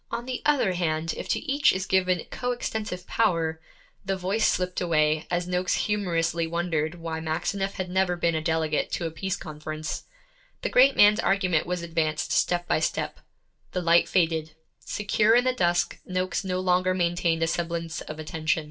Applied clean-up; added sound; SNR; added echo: none; none; none; reverberation time 0.2 s.